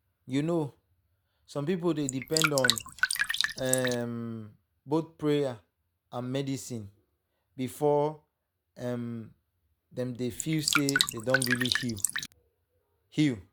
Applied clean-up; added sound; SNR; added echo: none; Drip; -2 dB; none.